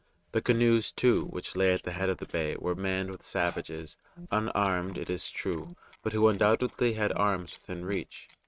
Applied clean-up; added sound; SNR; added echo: neural mask model RNNoise.